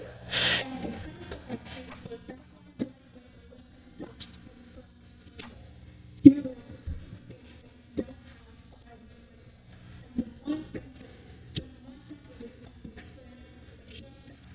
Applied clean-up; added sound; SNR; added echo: neural mask model DeepFilterNet 3.